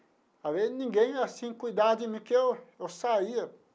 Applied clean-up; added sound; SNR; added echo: none; none; none; none.